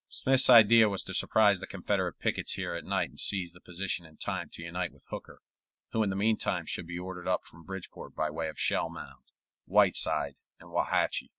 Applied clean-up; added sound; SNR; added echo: none; none; none; none.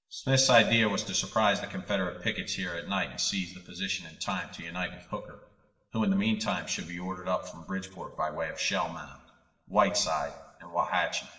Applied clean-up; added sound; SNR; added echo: none; none; none; reverberation time 0.9 s.